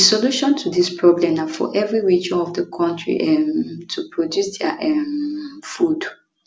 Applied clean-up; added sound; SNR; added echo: none; none; none; none.